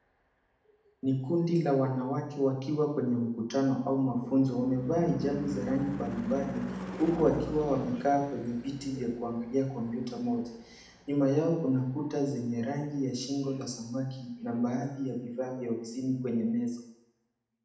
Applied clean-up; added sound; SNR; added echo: none; Car passing by / Engine / Truck; 14 dB; reverberation time 0.8 s.